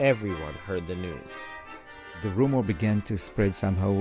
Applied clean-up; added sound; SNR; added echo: none; none; none; none.